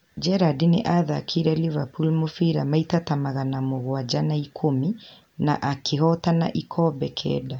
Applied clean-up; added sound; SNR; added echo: none; none; none; none.